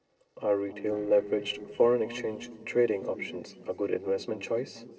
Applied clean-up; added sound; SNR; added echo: neural separator model SepFormer DNS4.